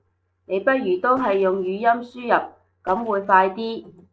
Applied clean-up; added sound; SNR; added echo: neural separator model SepFormer DNS4.